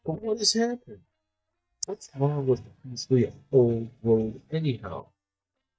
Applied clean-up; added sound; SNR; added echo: neural mask model DeepFilterNet 3.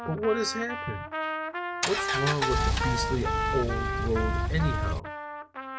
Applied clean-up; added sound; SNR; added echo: none; Engine + Trumpet; -2 dB; none.